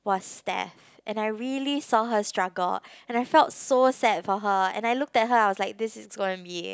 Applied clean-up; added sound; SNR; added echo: none; none; none; none.